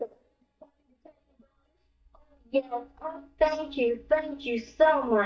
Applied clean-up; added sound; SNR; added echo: neural mask model DeepFilterNet 3.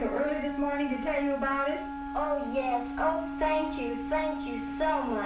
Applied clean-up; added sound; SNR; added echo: none; Wind instrument, woodwind instrument; 6 dB; reverberation time 0.4 s.